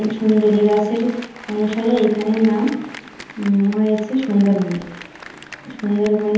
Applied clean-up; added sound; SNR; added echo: none; Applause; 19 dB; reverberation time 0.9 s.